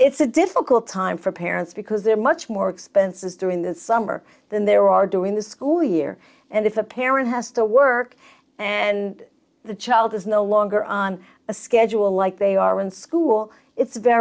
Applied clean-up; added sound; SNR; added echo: none; none; none; none.